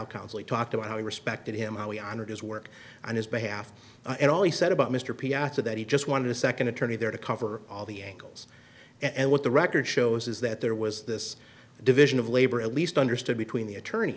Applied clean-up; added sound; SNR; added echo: none; none; none; none.